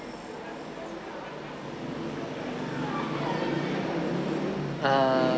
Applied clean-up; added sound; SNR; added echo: none; none; none; none.